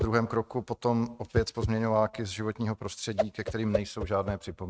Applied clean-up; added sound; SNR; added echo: neural mask model RNNoise.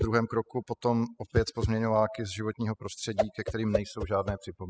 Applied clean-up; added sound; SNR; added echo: classical method spectral subtraction.